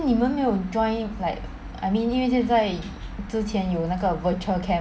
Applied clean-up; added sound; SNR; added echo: none; none; none; none.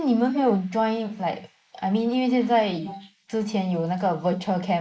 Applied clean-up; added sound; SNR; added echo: neural mask model Resemble Enhance denoiser.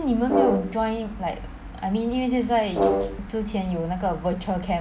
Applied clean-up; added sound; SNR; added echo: none; Brass instrument; 1 dB; none.